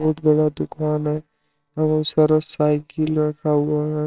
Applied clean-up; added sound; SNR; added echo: neural separator model SepFormer WHAMR!.